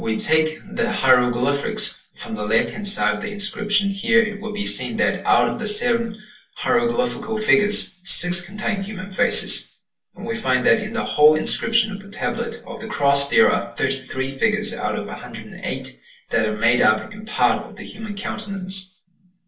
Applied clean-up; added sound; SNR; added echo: none; none; none; reverberation time 0.4 s.